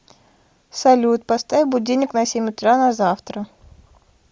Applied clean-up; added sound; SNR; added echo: none; none; none; none.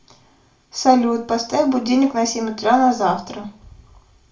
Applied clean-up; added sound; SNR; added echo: none; none; none; reverberation time 0.3 s.